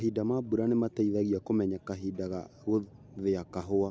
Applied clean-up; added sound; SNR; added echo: none; none; none; none.